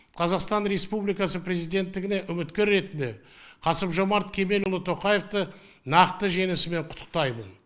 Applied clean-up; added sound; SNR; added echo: none; none; none; none.